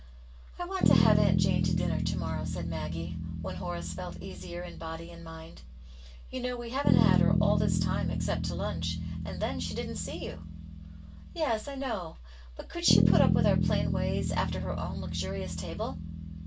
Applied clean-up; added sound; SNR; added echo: none; Bass guitar; -5 dB; reverberation time 0.1 s.